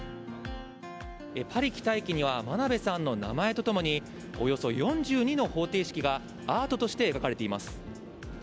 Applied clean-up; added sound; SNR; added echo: none; none; none; none.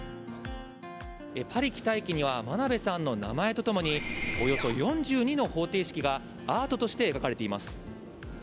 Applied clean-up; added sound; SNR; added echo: none; Mechanisms; 4 dB; none.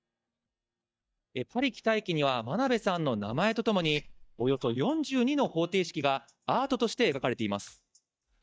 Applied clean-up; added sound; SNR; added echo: neural mask model DeepFilterNet 3.